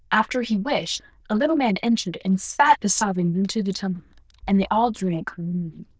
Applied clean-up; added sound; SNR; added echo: neural diffusion model UNIVERSE++.